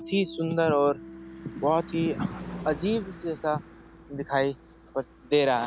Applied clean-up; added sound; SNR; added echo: none; Car passing by / Engine / Truck + Piano; 15 dB; none.